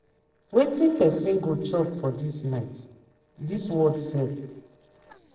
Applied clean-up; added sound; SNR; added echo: neural separator model SepFormer DNS4.